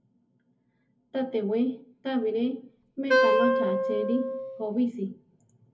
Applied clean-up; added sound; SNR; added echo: none; Wind instrument, woodwind instrument; -4 dB; reverberation time 0.3 s.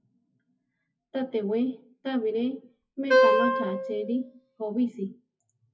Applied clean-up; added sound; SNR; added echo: classical method WPE with log-MMSE.